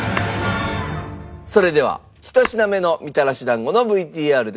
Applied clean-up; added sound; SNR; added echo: none; Tap / Hammer; 18 dB; none.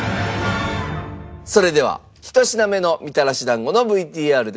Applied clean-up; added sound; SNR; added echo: none; none; none; none.